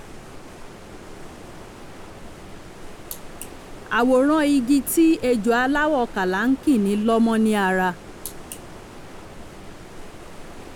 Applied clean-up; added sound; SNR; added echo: none; Stream; 15 dB; none.